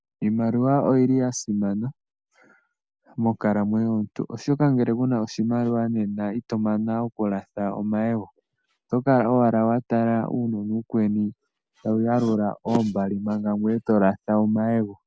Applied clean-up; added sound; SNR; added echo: none; none; none; none.